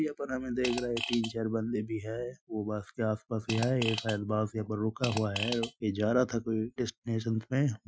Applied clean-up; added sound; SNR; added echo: classical method Wiener filter.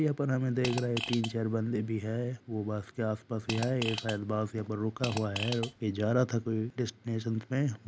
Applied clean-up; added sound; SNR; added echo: none; Fart; 8 dB; none.